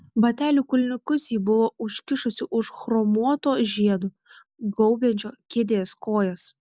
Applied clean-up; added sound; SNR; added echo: none; none; none; none.